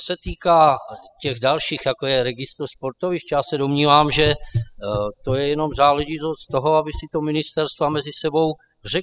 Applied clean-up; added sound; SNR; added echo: classical method spectral subtraction.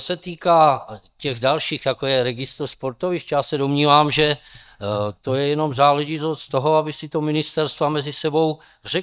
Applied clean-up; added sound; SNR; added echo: neural mask model DeepFilterNet 3.